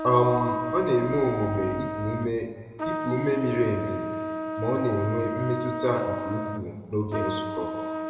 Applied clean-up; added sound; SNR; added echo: none; Trumpet; 5 dB; reverberation time 1.8 s.